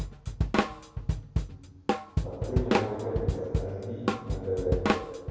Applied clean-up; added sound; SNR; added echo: none; Drum kit; -4 dB; reverberation time 2.2 s.